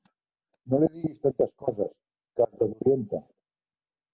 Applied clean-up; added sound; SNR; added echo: none; none; none; none.